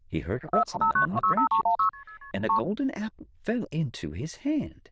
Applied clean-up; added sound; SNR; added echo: neural diffusion model UNIVERSE++.